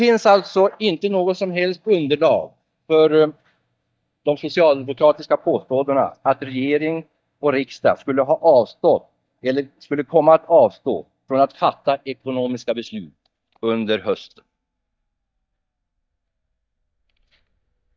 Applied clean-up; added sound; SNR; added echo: neural mask model DeepFilterNet 3.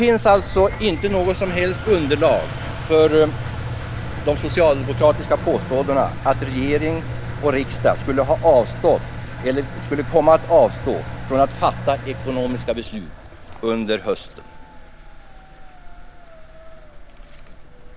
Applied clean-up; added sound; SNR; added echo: none; Engine; 9 dB; none.